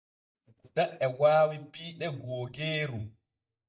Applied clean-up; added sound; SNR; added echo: neural mask model DeepFilterNet 3.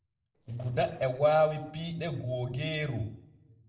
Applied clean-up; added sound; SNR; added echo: neural separator model SepFormer DNS4.